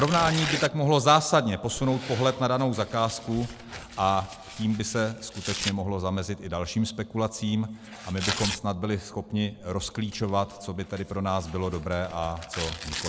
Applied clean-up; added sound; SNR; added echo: none; Tearing; 11 dB; none.